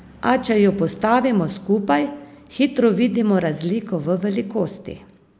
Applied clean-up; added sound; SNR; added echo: none; none; none; none.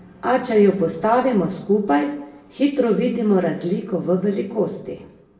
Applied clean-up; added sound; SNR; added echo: none; none; none; reverberation time 0.7 s.